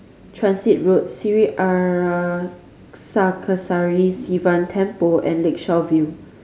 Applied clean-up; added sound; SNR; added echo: none; none; none; none.